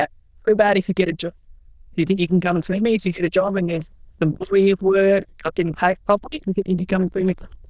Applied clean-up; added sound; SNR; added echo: neural diffusion model UNIVERSE++.